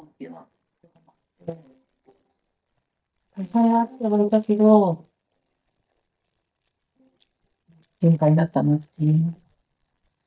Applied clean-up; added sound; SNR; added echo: neural mask model DeepFilterNet 3.